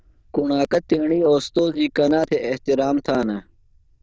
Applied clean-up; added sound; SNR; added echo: neural diffusion model UNIVERSE++.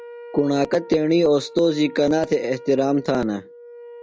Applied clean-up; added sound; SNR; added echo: none; Wind instrument, woodwind instrument; 18 dB; none.